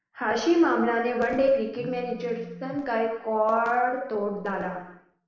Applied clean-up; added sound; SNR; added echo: none; Telephone; 16 dB; reverberation time 0.8 s.